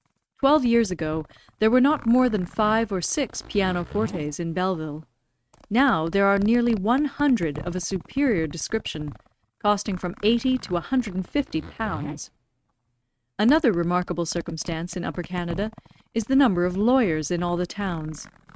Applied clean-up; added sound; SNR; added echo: neural mask model RNNoise.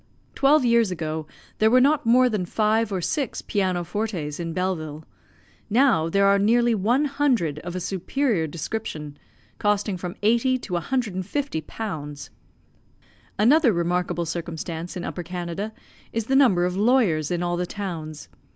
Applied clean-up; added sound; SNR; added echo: none; none; none; none.